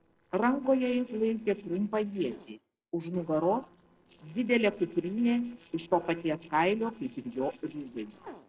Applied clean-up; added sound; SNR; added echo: neural separator model SepFormer DNS4.